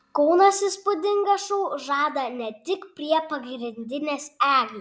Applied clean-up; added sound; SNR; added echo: none; none; none; none.